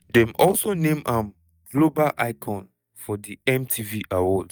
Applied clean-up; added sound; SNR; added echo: neural mask model DeepFilterNet 3.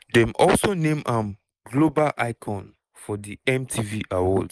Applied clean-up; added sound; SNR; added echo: neural mask model Resemble Enhance denoiser.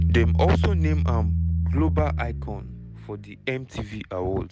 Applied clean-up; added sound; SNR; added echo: none; Bass guitar; -4 dB; none.